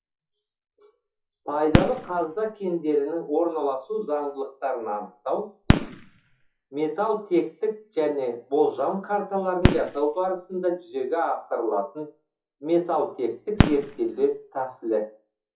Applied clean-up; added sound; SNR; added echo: classical method WPE with log-MMSE.